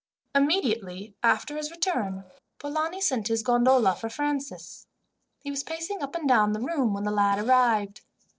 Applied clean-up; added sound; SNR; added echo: neural separator model SepFormer DNS4.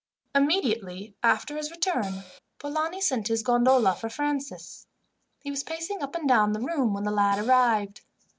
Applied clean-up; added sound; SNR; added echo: none; Cymbal; 17 dB; none.